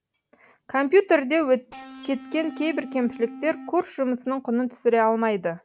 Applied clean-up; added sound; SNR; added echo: none; Electric guitar / Bass guitar; 15 dB; none.